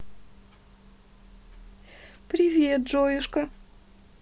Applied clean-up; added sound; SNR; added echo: none; none; none; none.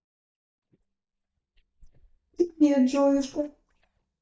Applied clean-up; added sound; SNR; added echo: neural mask model DeepFilterNet 3.